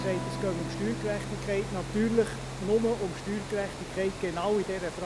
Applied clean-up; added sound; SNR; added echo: none; Water + Electric guitar / Strum; 6 dB; none.